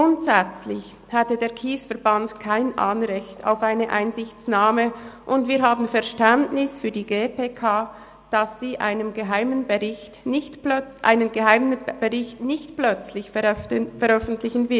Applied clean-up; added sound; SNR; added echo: none; none; none; none.